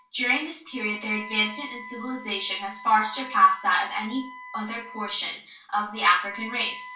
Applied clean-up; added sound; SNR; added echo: none; Wind instrument, woodwind instrument; 16 dB; reverberation time 0.2 s.